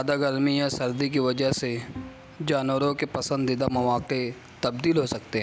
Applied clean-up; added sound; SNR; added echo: none; Bowed string instrument; 19 dB; none.